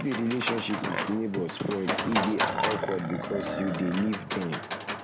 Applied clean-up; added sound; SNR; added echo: none; Livestock, farm animals, working animals; 1 dB; none.